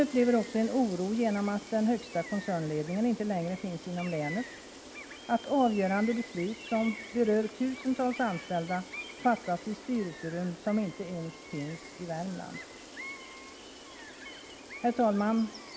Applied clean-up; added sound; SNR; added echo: none; Gull, seagull; 14 dB; none.